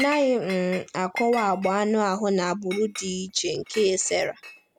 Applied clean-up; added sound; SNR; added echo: none; Chink, clink; 14 dB; none.